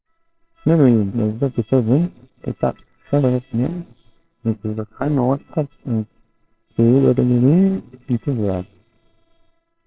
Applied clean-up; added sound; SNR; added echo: neural separator model SepFormer WHAMR!.